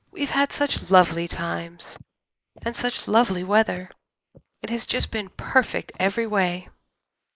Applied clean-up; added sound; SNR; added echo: neural mask model Resemble Enhance denoiser.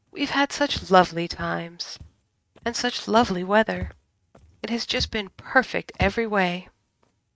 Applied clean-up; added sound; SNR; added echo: neural mask model RNNoise.